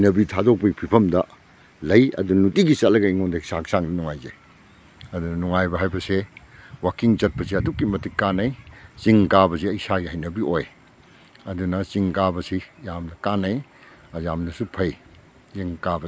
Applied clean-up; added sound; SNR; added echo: none; none; none; none.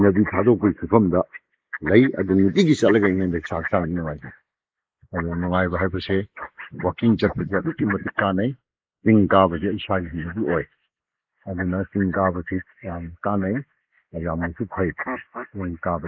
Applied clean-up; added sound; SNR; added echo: neural mask model Resemble Enhance denoiser.